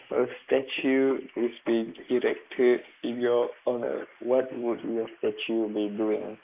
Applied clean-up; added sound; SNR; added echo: neural mask model Resemble Enhance denoiser.